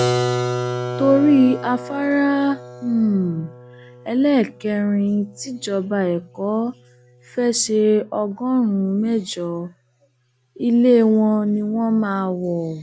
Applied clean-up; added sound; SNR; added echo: none; Keyboard (musical); 11 dB; none.